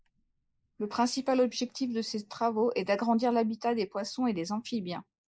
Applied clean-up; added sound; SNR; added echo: neural mask model Resemble Enhance denoiser.